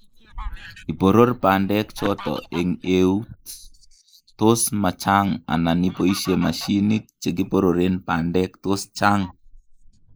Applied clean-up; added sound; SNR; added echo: neural mask model Resemble Enhance denoiser.